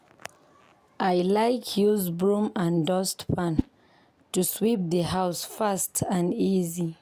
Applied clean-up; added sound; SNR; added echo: none; Whoosh, swoosh, swish; 11 dB; none.